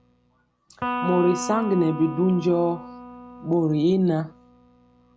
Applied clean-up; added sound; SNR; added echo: none; Electric guitar; 11 dB; none.